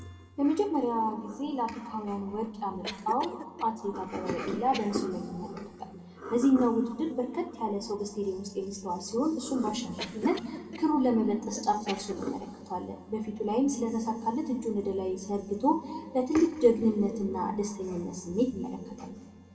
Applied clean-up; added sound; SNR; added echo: none; Cough; 16 dB; reverberation time 2.0 s.